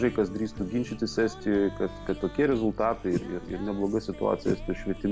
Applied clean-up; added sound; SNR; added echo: none; Whoosh, swoosh, swish; 7 dB; none.